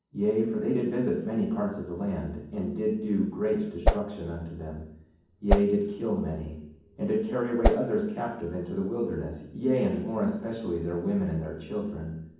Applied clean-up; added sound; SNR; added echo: none; Whoosh, swoosh, swish; -5 dB; reverberation time 1.2 s.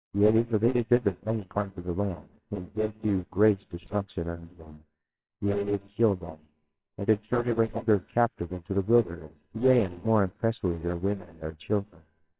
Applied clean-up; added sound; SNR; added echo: neural separator model SepFormer WHAMR!.